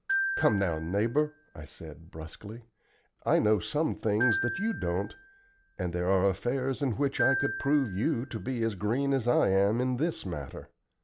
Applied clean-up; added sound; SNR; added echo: none; Glockenspiel; 8 dB; none.